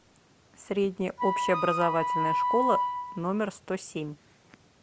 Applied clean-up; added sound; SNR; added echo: none; Wind instrument, woodwind instrument; -2 dB; none.